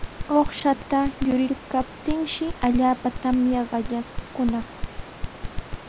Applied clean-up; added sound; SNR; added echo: none; Crackle; 8 dB; none.